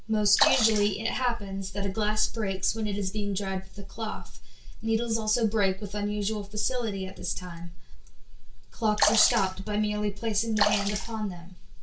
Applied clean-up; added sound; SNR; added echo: none; Sink (filling or washing) / Water / Splash, splatter; 3 dB; reverberation time 0.2 s.